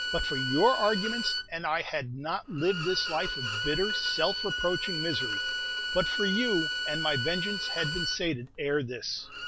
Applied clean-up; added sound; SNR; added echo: none; Bowed string instrument; 3 dB; none.